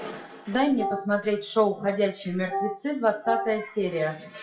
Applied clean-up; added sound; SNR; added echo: classical method WPE with log-MMSE.